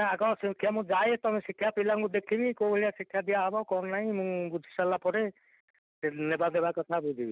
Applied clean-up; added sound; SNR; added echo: none; none; none; none.